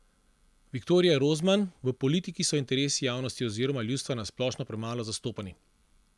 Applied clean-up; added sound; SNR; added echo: none; none; none; none.